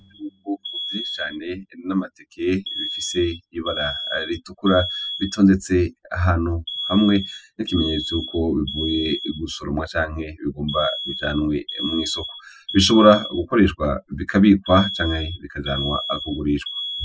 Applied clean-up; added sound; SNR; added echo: classical method spectral subtraction.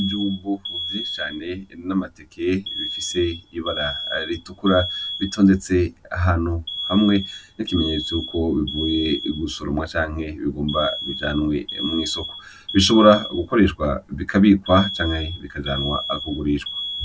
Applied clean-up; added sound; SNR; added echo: none; Alarm; 10 dB; none.